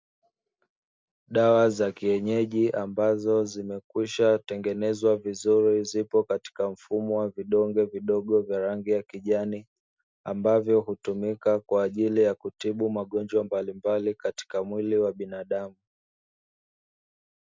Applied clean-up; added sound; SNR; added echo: none; none; none; none.